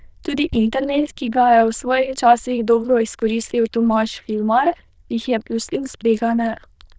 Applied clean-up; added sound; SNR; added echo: neural diffusion model UNIVERSE++.